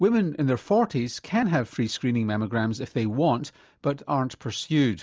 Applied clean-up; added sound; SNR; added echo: none; none; none; none.